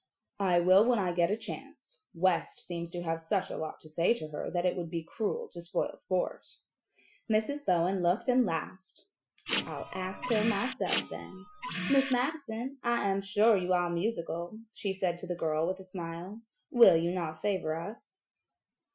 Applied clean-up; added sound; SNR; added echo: classical method Wiener filter.